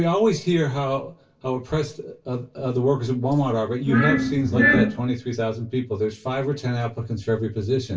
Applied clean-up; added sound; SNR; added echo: none; Glass; -4 dB; reverberation time 0.2 s.